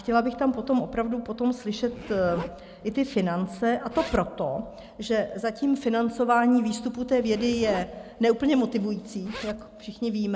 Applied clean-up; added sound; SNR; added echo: none; Zipper (clothing); 19 dB; none.